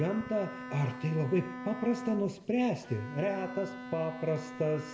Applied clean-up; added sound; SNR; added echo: none; Bowed string instrument; 11 dB; reverberation time 1.5 s.